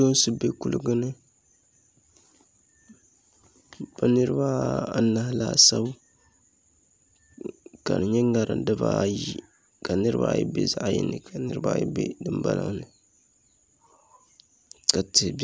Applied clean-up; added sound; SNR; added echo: none; none; none; none.